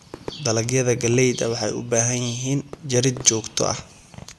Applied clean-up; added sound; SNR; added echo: none; Fireworks; 20 dB; none.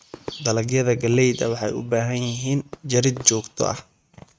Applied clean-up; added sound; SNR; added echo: neural mask model RNNoise.